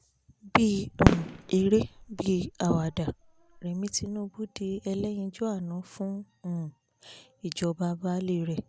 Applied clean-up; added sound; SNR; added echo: none; Fireworks; 1 dB; none.